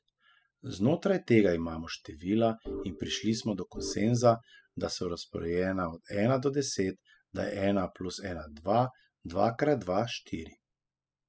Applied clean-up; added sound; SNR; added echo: classical method spectral subtraction.